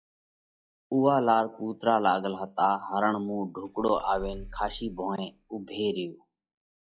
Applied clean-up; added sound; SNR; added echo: classical method log-MMSE.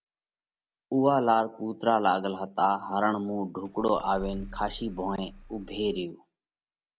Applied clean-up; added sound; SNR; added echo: none; Engine starting / Car; 15 dB; none.